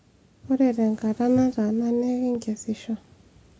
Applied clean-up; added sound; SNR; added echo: none; none; none; none.